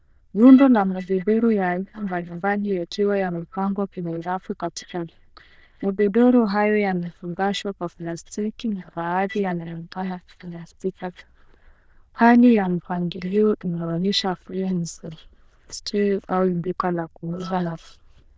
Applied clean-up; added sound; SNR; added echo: neural diffusion model UNIVERSE++.